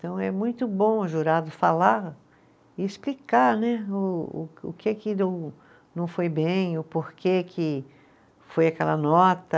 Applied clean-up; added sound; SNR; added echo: none; none; none; none.